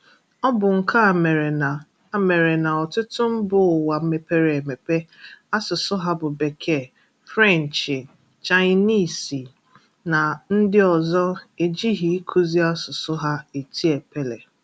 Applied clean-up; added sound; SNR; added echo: none; none; none; none.